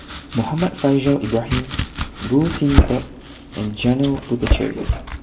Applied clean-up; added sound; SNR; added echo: none; Domestic sounds, home sounds; 2 dB; reverberation time 2.9 s.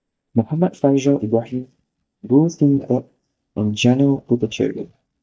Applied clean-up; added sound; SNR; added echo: neural mask model DeepFilterNet 3.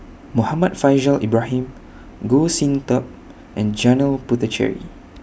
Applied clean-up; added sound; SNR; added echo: none; none; none; none.